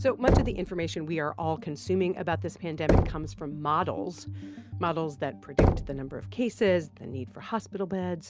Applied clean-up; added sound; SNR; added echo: none; Knock; 1 dB; none.